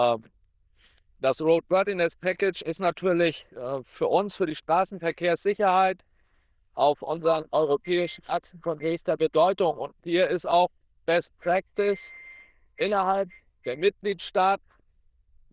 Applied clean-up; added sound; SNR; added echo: neural diffusion model UNIVERSE++.